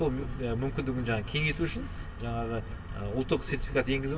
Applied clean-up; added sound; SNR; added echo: none; none; none; reverberation time 1.9 s.